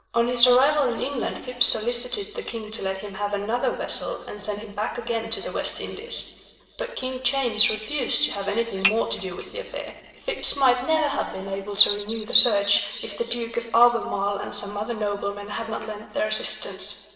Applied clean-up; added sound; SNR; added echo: neural separator model SepFormer DNS4.